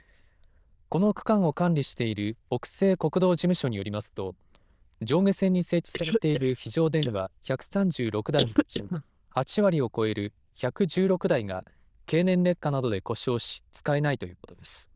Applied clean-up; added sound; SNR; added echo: neural diffusion model UNIVERSE++.